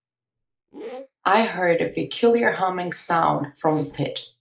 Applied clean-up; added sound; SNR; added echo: neural mask model Resemble Enhance denoiser.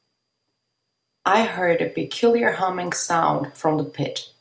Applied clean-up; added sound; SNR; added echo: none; none; none; none.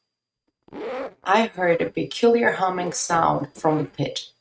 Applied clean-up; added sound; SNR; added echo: neural mask model RNNoise.